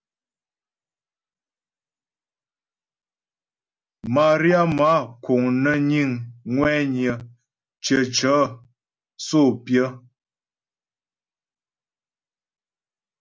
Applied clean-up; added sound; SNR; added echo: none; none; none; none.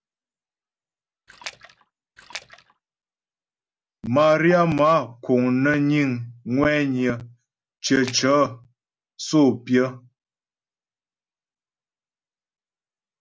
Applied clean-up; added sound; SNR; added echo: none; Splash, splatter; 17 dB; none.